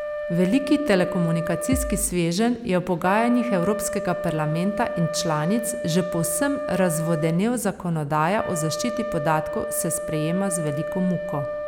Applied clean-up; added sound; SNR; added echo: none; Wind instrument, woodwind instrument + Bass drum; 6 dB; none.